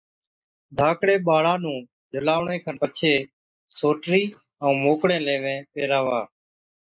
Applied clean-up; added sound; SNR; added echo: neural mask model Resemble Enhance denoiser.